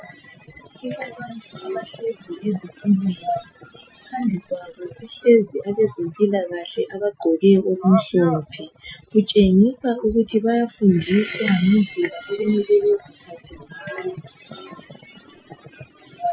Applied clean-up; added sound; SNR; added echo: classical method Wiener filter.